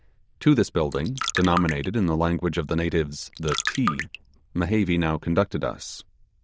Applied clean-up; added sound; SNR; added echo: neural diffusion model UNIVERSE++.